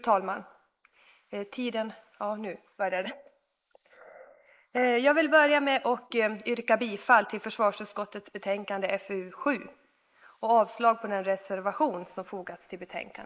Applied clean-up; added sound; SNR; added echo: neural mask model Resemble Enhance denoiser.